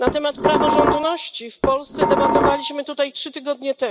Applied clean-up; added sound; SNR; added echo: none; Dishes, pots, and pans; -3 dB; none.